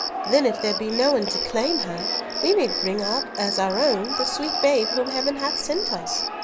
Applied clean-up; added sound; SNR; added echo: none; Cricket; 3 dB; none.